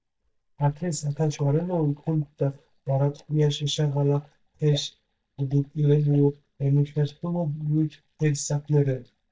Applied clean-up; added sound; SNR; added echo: neural mask model DeepFilterNet 3.